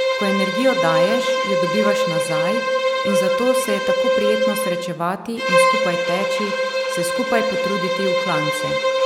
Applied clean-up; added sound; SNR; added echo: none; Bowed string instrument; -5 dB; none.